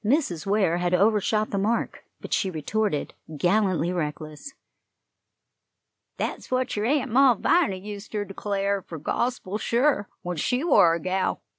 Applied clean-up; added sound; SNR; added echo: none; none; none; none.